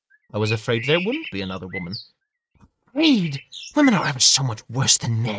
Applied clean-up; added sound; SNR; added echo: neural mask model RNNoise.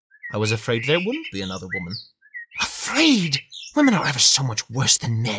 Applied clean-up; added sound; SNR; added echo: classical method log-MMSE.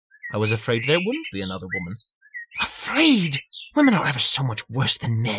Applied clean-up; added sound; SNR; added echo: classical method Wiener filter.